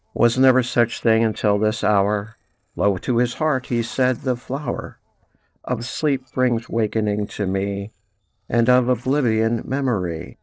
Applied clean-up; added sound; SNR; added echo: neural separator model SepFormer DNS4.